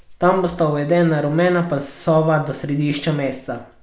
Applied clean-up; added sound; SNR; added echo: none; none; none; none.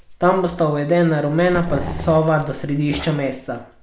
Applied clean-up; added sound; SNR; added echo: none; Growling; 10 dB; none.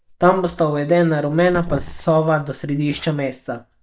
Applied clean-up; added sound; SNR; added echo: neural mask model DeepFilterNet 3.